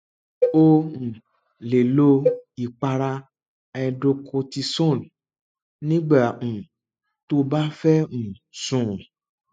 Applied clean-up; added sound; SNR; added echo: classical method spectral subtraction.